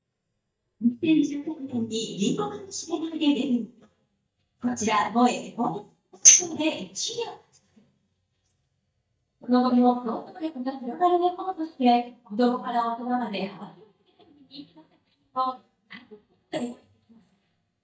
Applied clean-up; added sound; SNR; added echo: neural mask model DeepFilterNet 3.